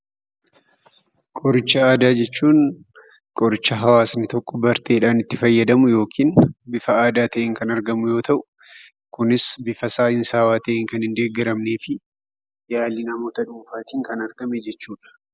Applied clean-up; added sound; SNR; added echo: none; none; none; none.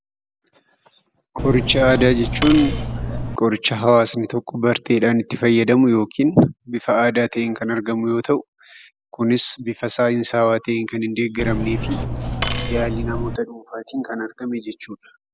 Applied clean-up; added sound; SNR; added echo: none; Cutlery, silverware; 4 dB; none.